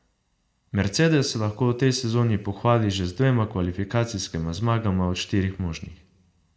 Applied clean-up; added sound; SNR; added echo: none; none; none; reverberation time 0.5 s.